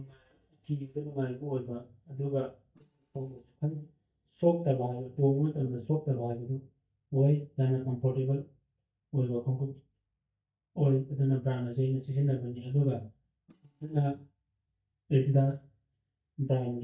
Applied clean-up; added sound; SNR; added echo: neural mask model DeepFilterNet 3.